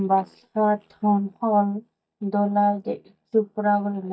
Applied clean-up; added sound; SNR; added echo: neural mask model DeepFilterNet 3.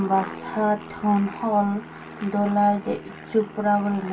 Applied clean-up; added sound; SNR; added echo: none; Aircraft; 15 dB; reverberation time 0.2 s.